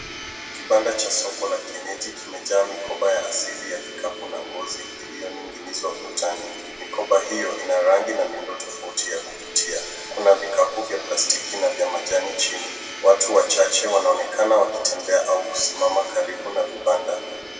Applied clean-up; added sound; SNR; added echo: none; Domestic sounds, home sounds; 13 dB; reverberation time 1.6 s.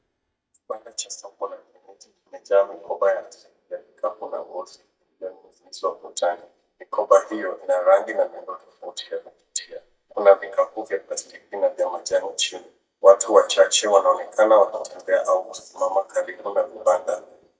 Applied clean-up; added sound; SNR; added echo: neural mask model DeepFilterNet 3.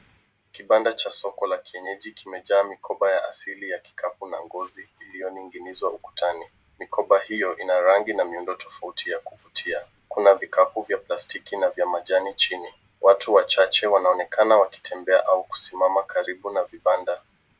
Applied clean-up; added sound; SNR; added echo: none; none; none; none.